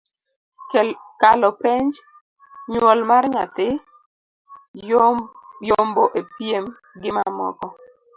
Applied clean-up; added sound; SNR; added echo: none; none; none; none.